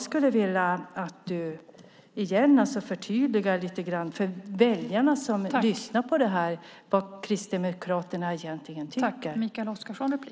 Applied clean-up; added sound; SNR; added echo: none; none; none; none.